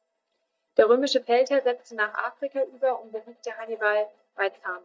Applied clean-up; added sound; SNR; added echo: neural mask model DeepFilterNet 3.